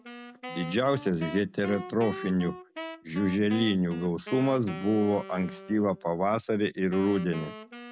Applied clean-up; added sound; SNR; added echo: none; Wind instrument, woodwind instrument; 14 dB; none.